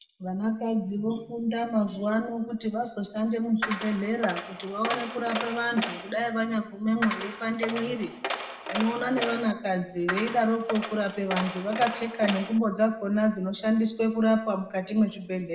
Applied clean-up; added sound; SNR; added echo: none; Coin (dropping); 6 dB; reverberation time 0.7 s.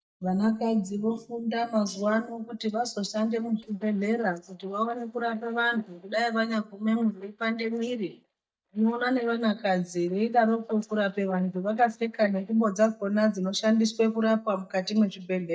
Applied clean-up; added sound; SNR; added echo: neural mask model DeepFilterNet 3.